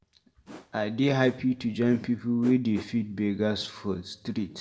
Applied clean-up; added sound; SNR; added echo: none; Whoosh, swoosh, swish; 19 dB; reverberation time 0.5 s.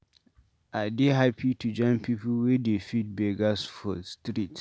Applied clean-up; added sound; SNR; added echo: none; none; none; none.